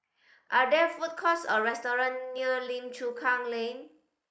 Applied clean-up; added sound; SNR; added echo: neural mask model Resemble Enhance denoiser.